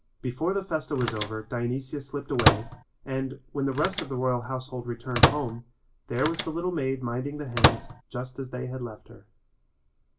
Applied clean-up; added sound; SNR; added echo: none; Microwave oven; -2 dB; reverberation time 0.2 s.